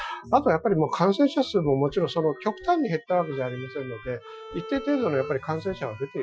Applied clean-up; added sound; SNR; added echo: classical method Wiener filter.